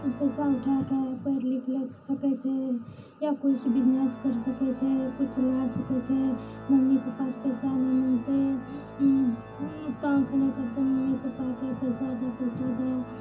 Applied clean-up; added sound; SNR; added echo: none; Organ; 15 dB; reverberation time 0.4 s.